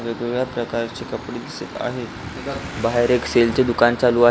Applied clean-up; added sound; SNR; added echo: none; Traffic noise, roadway noise; 17 dB; none.